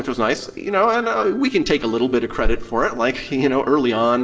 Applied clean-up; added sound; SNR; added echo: neural separator model SepFormer DNS4.